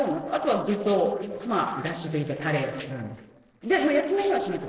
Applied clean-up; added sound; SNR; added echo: neural separator model SepFormer DNS4.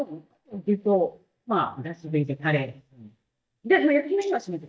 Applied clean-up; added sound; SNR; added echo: neural mask model DeepFilterNet 3.